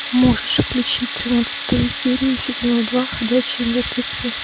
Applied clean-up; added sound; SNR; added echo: none; Tools; 5 dB; none.